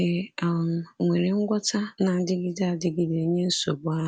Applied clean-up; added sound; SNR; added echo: none; none; none; none.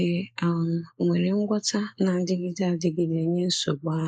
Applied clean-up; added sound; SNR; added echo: neural mask model Resemble Enhance denoiser.